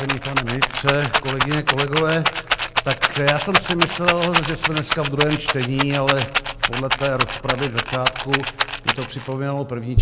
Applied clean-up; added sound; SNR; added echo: none; Rattle; -1 dB; none.